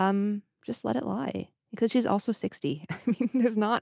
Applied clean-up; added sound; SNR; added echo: none; none; none; none.